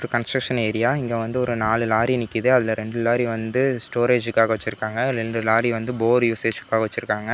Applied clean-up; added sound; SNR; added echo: none; none; none; none.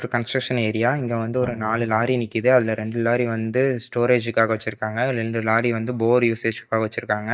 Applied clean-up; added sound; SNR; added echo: neural mask model DeepFilterNet 3.